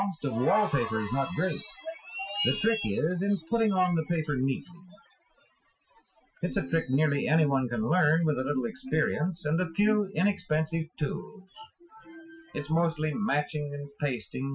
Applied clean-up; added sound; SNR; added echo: classical method Wiener filter.